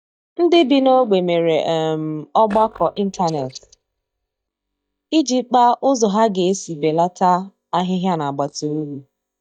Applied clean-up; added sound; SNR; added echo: neural mask model DeepFilterNet 3.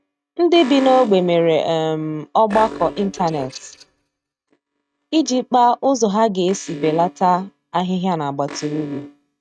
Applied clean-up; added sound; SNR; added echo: neural mask model RNNoise.